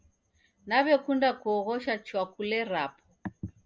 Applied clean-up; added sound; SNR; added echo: none; none; none; none.